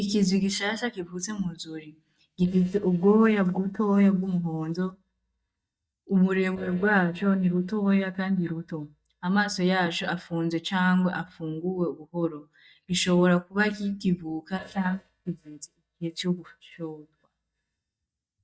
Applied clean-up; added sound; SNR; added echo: neural mask model DeepFilterNet 3.